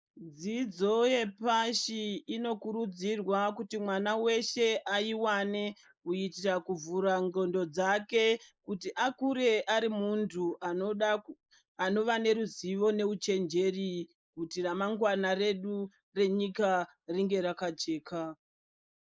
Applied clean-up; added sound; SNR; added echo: neural mask model Resemble Enhance denoiser.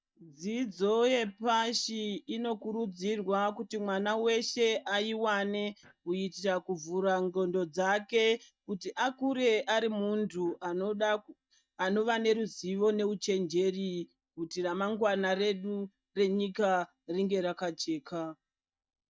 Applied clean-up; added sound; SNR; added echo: neural mask model DeepFilterNet 3.